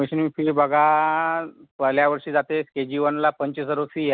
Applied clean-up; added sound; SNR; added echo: none; none; none; none.